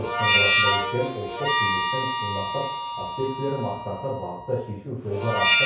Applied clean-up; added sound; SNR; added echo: none; Harmonica; -5 dB; reverberation time 0.6 s.